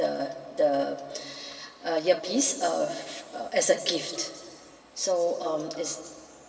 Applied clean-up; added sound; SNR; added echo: none; none; none; reverberation time 2.1 s.